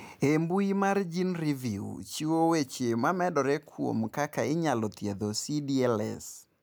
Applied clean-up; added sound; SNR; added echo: none; none; none; none.